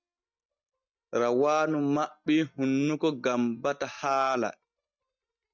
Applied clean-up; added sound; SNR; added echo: neural mask model DeepFilterNet 3.